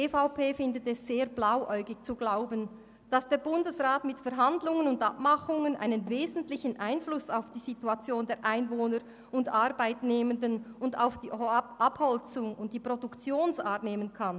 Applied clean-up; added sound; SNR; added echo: none; none; none; none.